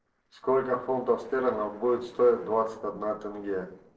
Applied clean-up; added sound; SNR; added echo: neural separator model SepFormer DNS4.